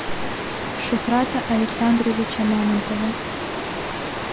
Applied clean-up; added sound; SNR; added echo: none; Water; 4 dB; none.